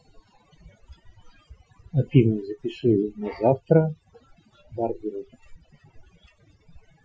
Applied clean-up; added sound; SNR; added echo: classical method Wiener filter.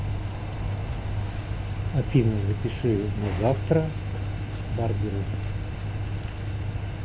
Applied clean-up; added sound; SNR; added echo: none; Engine; 3 dB; none.